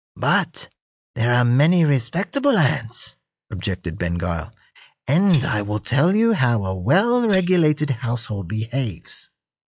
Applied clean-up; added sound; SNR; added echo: classical method log-MMSE.